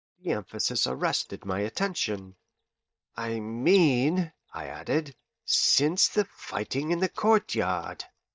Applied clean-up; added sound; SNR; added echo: neural mask model DeepFilterNet 3.